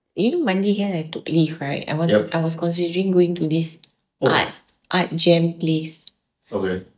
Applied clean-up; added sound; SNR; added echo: neural mask model DeepFilterNet 3.